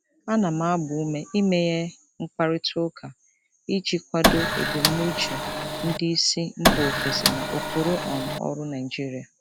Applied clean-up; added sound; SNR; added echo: none; Printer; -2 dB; none.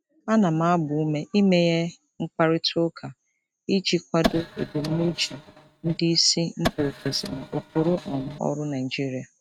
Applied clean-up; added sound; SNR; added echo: neural mask model RNNoise.